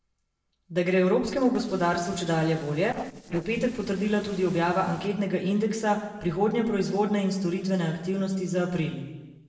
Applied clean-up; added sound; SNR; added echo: neural separator model SepFormer DNS4.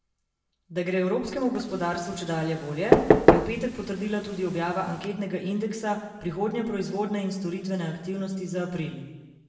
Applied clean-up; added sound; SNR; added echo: none; Knock / Wood; -4 dB; reverberation time 1.0 s.